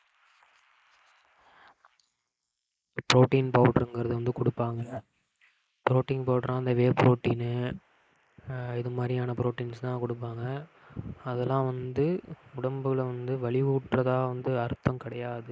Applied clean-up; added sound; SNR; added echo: neural mask model Resemble Enhance denoiser.